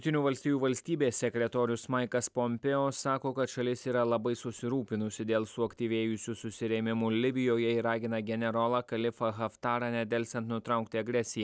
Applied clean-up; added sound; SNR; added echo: none; none; none; none.